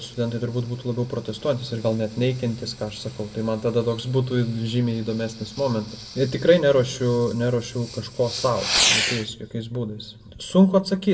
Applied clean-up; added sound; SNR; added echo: none; Fireworks; 9 dB; reverberation time 1.3 s.